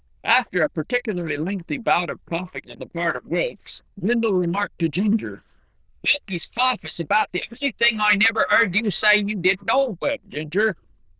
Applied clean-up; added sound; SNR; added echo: neural diffusion model UNIVERSE++.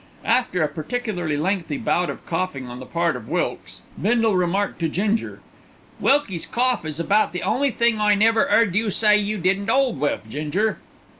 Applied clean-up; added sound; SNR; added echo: none; none; none; none.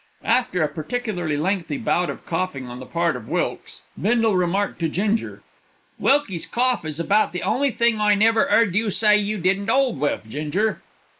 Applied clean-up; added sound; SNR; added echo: neural mask model Resemble Enhance denoiser.